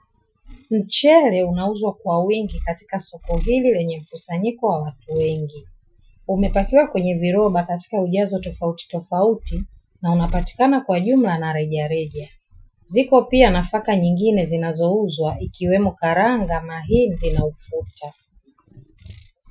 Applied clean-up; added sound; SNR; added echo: classical method Wiener filter.